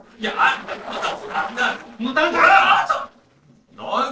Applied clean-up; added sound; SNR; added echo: neural separator model SepFormer DNS4.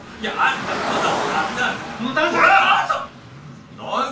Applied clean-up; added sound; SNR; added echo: none; Car; 9 dB; reverberation time 0.3 s.